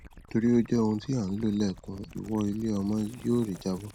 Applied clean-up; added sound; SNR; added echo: none; Gurgling / Liquid; 20 dB; none.